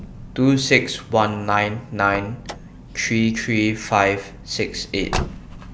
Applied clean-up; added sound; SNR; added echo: none; Car; 13 dB; none.